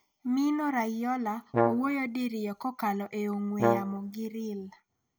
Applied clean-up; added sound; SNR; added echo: none; Brass instrument; 0 dB; none.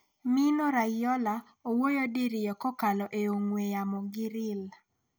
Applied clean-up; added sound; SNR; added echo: none; none; none; none.